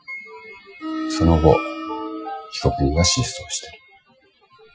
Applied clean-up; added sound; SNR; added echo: classical method Wiener filter.